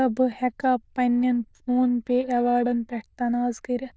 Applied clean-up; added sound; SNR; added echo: neural diffusion model UNIVERSE++.